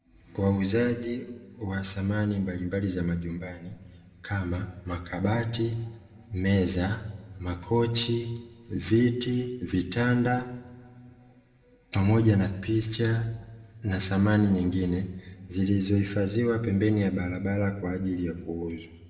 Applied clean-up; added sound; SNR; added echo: none; none; none; reverberation time 1.2 s.